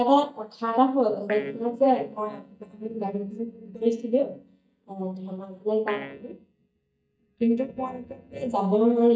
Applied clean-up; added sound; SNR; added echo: neural mask model DeepFilterNet 3.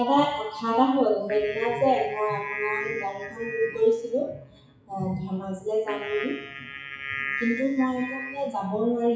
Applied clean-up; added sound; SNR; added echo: classical method WPE with log-MMSE.